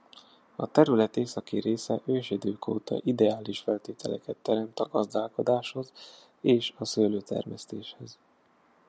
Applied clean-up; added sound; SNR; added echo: none; none; none; none.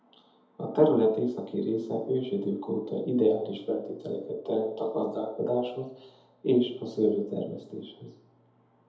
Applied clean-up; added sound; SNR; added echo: none; none; none; reverberation time 0.7 s.